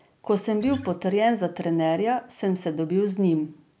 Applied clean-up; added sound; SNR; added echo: none; Acoustic guitar; 15 dB; none.